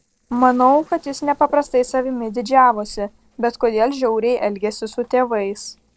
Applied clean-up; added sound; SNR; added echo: neural separator model SepFormer DNS4.